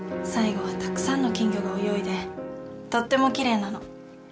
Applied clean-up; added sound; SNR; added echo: none; Bowed string instrument; 6 dB; none.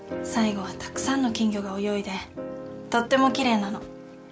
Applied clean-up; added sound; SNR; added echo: none; none; none; none.